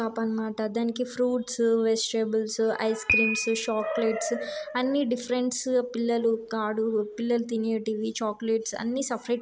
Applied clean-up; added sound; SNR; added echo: none; Piano; 11 dB; none.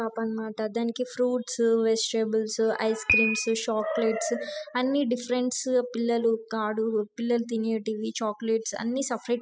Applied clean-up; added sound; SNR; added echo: classical method spectral subtraction.